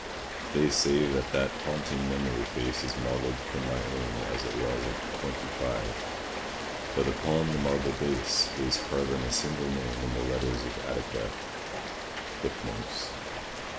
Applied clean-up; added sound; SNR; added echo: none; Rain; 4 dB; none.